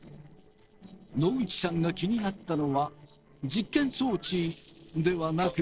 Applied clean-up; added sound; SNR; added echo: neural separator model SepFormer DNS4.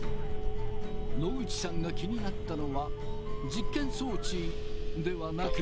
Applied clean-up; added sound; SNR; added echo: none; Telephone; -5 dB; none.